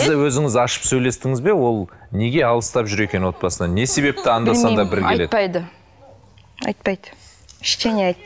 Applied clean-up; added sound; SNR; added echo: none; none; none; none.